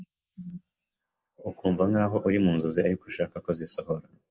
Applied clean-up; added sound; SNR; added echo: neural mask model Resemble Enhance denoiser.